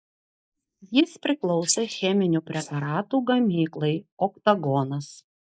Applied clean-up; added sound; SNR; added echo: neural mask model Resemble Enhance denoiser.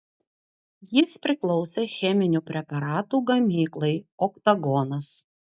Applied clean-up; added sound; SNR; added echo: none; none; none; none.